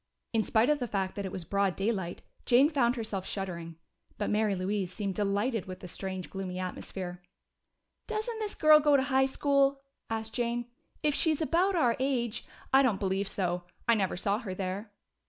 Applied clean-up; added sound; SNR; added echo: none; none; none; none.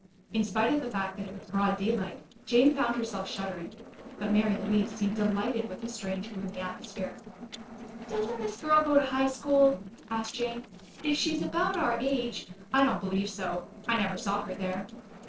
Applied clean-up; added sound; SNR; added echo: neural separator model SepFormer DNS4.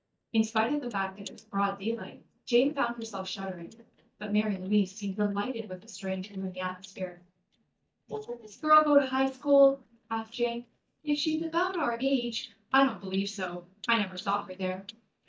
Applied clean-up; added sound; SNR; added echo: neural mask model DeepFilterNet 3.